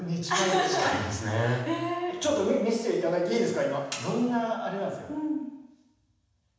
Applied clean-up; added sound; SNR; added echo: none; none; none; reverberation time 1.1 s.